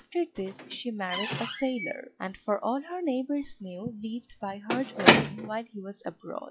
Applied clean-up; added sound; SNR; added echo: classical method log-MMSE.